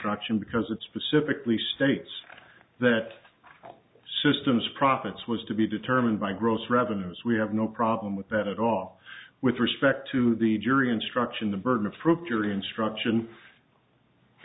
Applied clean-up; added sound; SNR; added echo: none; none; none; none.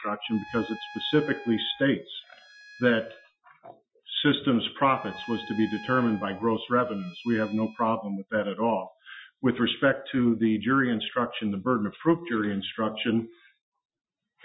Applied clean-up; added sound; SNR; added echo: classical method Wiener filter.